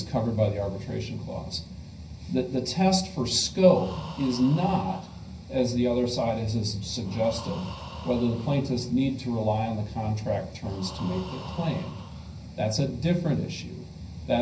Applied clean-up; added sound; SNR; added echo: none; Breathing; 19 dB; reverberation time 0.4 s.